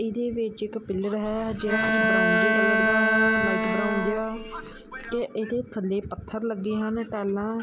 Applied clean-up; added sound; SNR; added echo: none; Bowed string instrument; -4 dB; none.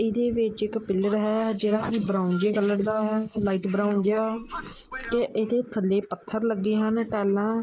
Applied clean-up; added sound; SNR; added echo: neural mask model Resemble Enhance denoiser.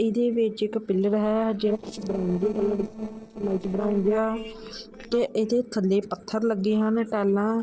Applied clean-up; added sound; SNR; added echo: neural separator model SepFormer DNS4.